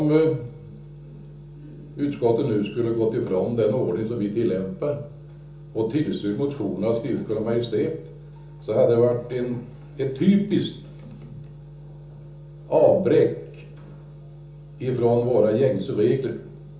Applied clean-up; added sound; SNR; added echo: none; none; none; reverberation time 1.2 s.